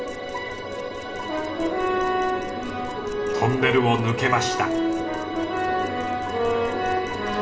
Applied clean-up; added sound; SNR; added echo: none; Domestic sounds, home sounds; 20 dB; reverberation time 0.7 s.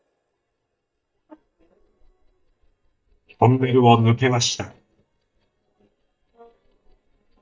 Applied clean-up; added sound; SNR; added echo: neural mask model DeepFilterNet 3.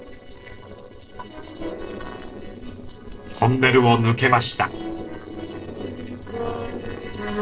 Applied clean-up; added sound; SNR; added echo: neural separator model SepFormer DNS4.